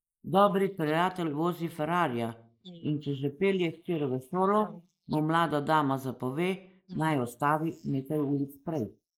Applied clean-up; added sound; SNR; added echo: neural mask model Resemble Enhance denoiser.